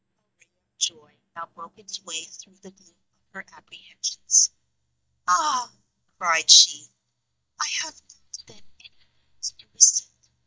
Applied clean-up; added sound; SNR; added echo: neural mask model DeepFilterNet 3.